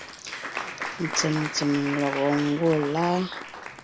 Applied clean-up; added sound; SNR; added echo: none; Applause; 8 dB; none.